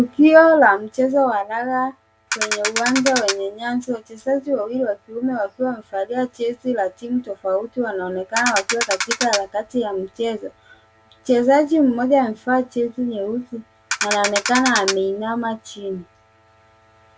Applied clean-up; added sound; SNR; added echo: none; Ratchet, pawl; 3 dB; none.